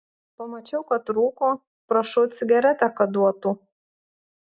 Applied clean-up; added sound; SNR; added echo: none; none; none; none.